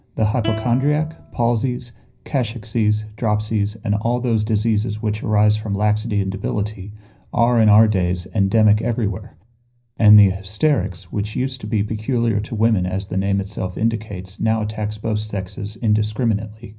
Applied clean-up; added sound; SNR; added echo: none; Plucked string instrument; 17 dB; reverberation time 0.4 s.